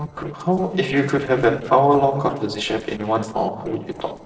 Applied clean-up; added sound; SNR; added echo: neural separator model SepFormer DNS4.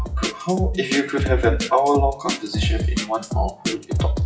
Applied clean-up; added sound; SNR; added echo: classical method WPE with log-MMSE.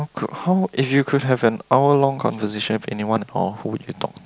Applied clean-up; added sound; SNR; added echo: none; none; none; none.